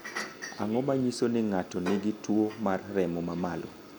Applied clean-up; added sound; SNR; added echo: none; none; none; none.